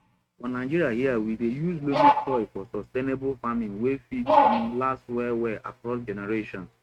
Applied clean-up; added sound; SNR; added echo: neural mask model RNNoise.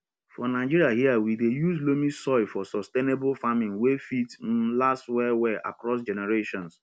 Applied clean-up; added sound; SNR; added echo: none; none; none; none.